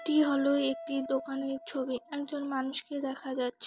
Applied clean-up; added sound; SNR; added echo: none; Guitar; 16 dB; none.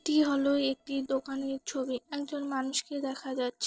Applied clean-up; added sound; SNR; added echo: neural separator model SepFormer DNS4.